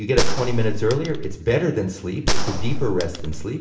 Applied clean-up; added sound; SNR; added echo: none; Gunshot, gunfire; -4 dB; reverberation time 0.7 s.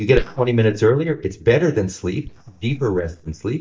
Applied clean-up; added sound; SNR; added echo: neural mask model DeepFilterNet 3.